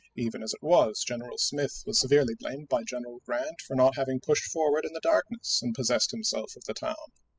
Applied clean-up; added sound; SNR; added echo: classical method spectral subtraction.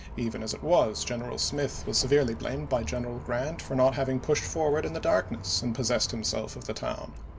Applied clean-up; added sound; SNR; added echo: none; Bus; 12 dB; none.